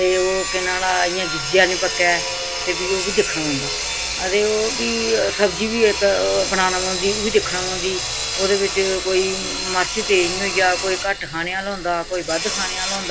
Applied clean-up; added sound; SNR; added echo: none; Sawing; 4 dB; none.